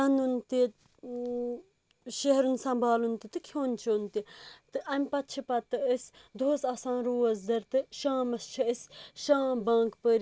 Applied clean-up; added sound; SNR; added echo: none; none; none; none.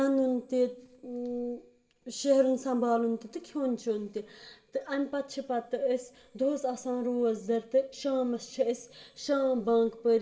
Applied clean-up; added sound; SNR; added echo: none; none; none; reverberation time 1.1 s.